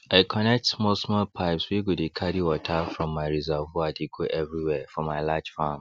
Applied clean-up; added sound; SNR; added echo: none; none; none; none.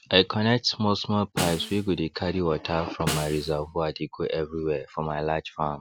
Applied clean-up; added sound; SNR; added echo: none; Snare drum; 10 dB; none.